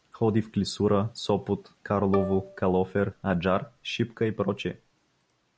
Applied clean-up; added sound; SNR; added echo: none; Bowed string instrument; 16 dB; none.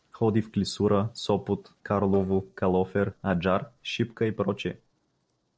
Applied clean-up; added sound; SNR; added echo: neural separator model SepFormer DNS4.